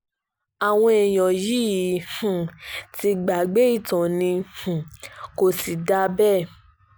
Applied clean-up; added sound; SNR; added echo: none; none; none; none.